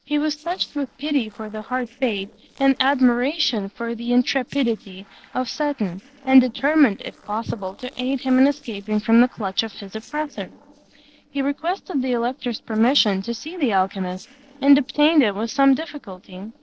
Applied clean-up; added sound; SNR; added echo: neural separator model SepFormer DNS4.